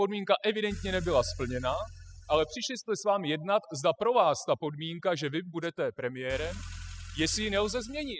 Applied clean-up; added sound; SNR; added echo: classical method spectral subtraction.